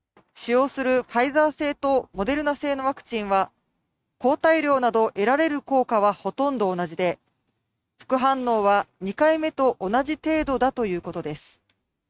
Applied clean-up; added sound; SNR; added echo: neural mask model RNNoise.